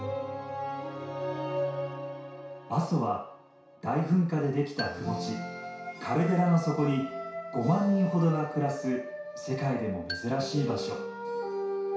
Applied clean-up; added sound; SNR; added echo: none; Marimba, xylophone; 15 dB; reverberation time 0.6 s.